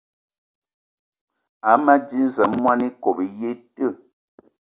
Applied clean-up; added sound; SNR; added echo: none; none; none; none.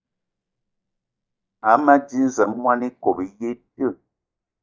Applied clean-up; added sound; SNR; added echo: neural mask model DeepFilterNet 3.